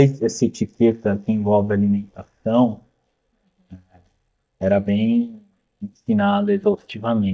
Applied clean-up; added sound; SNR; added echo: neural mask model DeepFilterNet 3.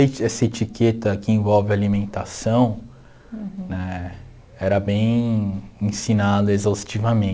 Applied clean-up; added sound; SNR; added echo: none; none; none; none.